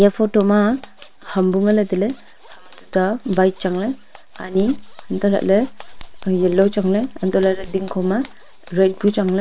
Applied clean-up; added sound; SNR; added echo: neural separator model SepFormer WHAM!.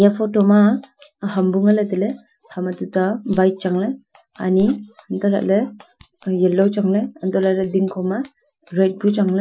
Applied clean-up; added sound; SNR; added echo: classical method Wiener filter.